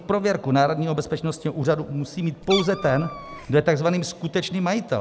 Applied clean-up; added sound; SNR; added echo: none; Meow; 10 dB; none.